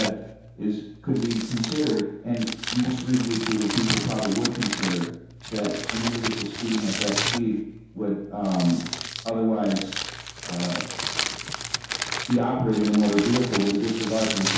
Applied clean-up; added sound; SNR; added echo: none; Crumpling, crinkling; 6 dB; reverberation time 0.8 s.